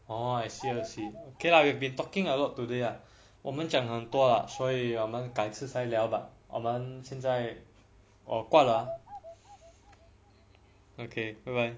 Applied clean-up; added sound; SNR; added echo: none; Bird vocalization, bird call, bird song; 14 dB; none.